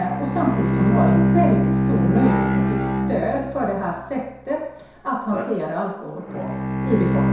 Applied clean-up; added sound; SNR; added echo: none; Bowed string instrument; -3 dB; reverberation time 0.7 s.